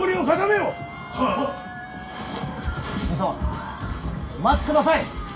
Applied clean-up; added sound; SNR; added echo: none; Wind instrument, woodwind instrument; 15 dB; reverberation time 0.2 s.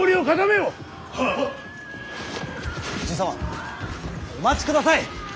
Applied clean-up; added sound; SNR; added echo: none; none; none; none.